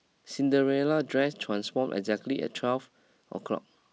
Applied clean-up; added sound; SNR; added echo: none; none; none; none.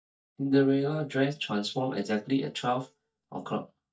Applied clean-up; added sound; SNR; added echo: neural mask model DeepFilterNet 3.